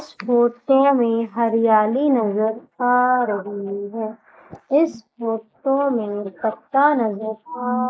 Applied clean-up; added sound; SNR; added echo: neural mask model Resemble Enhance denoiser.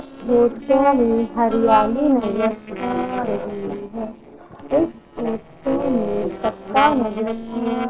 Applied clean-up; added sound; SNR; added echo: neural separator model SepFormer DNS4.